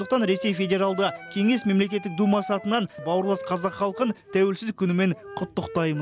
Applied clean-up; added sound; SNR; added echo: none; Wind instrument, woodwind instrument; 15 dB; none.